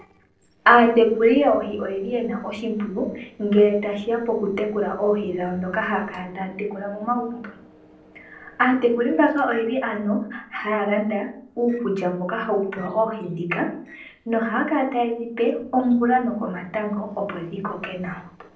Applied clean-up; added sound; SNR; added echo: neural separator model SepFormer DNS4.